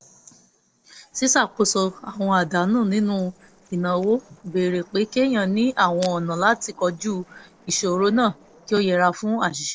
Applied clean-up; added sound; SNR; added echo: neural separator model SepFormer DNS4.